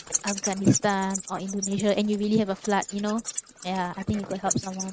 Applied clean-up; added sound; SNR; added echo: neural mask model RNNoise.